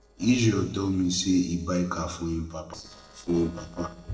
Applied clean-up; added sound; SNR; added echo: neural separator model SepFormer DNS4.